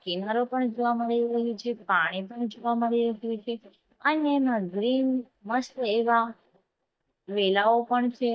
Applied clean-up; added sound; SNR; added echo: neural mask model DeepFilterNet 3.